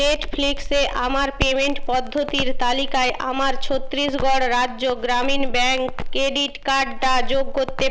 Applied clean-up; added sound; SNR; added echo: none; Crackle; 2 dB; none.